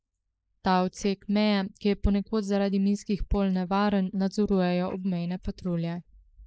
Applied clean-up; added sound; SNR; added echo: neural mask model Resemble Enhance denoiser.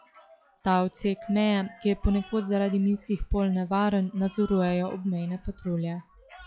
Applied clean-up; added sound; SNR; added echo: classical method log-MMSE.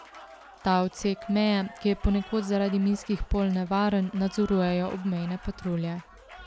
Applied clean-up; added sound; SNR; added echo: none; Applause; 19 dB; none.